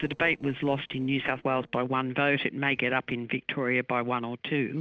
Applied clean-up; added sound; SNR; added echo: neural separator model SepFormer DNS4.